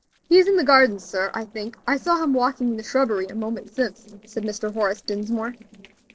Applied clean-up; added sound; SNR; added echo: neural separator model SepFormer DNS4.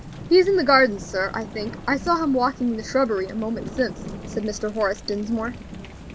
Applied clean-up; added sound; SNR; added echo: none; Thunder / Rain; 14 dB; none.